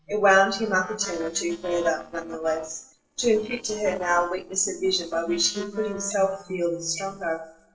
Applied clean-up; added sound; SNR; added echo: neural separator model SepFormer DNS4.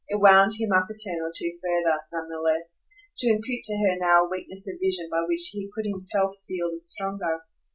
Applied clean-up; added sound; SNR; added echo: none; none; none; none.